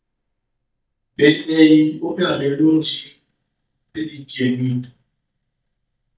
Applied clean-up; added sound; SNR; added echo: neural mask model DeepFilterNet 3.